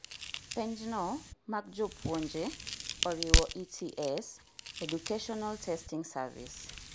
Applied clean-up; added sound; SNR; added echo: none; Crack; -3 dB; none.